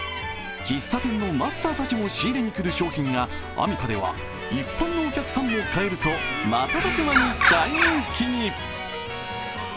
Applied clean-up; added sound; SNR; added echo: none; Bird; 1 dB; none.